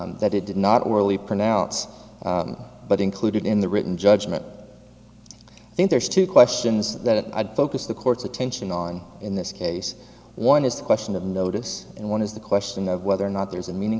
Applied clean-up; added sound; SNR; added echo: none; none; none; none.